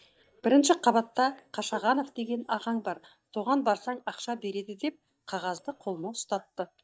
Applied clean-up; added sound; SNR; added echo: neural mask model DeepFilterNet 3.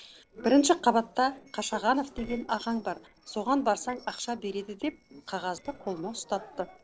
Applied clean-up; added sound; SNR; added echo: neural separator model SepFormer DNS4.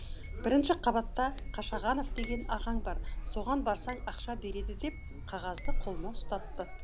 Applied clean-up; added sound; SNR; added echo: none; Chink, clink; -5 dB; none.